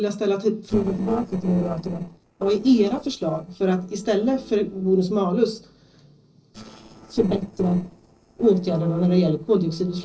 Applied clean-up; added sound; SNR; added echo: neural separator model SepFormer DNS4.